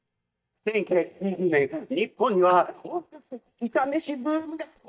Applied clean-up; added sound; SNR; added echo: neural mask model DeepFilterNet 3.